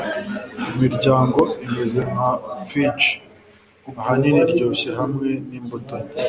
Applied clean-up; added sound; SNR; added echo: none; none; none; none.